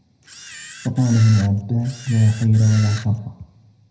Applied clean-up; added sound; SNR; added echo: none; Camera; 18 dB; reverberation time 0.8 s.